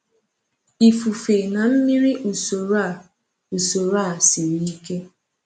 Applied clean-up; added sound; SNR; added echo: none; none; none; none.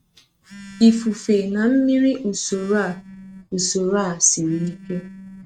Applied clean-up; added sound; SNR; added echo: neural mask model RNNoise.